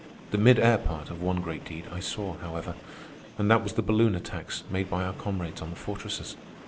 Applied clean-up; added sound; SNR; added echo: none; Train; 18 dB; none.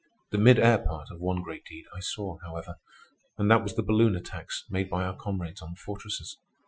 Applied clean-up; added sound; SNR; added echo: classical method Wiener filter.